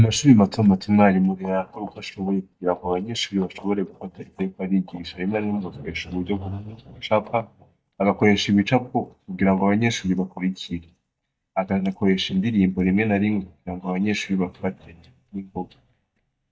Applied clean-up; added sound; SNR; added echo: neural mask model DeepFilterNet 3.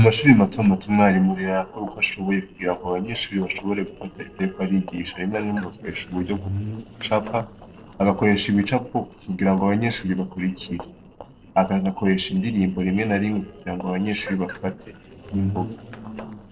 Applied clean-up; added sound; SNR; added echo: neural separator model SepFormer DNS4.